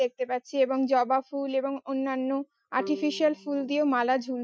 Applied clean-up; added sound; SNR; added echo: classical method Wiener filter.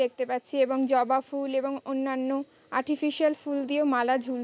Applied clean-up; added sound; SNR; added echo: none; none; none; none.